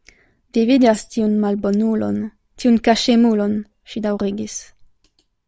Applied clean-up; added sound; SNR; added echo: none; Tambourine; 20 dB; none.